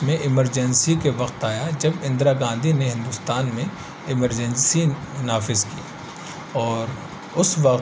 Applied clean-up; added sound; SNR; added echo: none; none; none; none.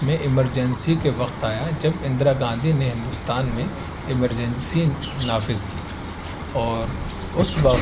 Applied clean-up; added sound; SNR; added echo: none; Bird vocalization, bird call, bird song; 9 dB; none.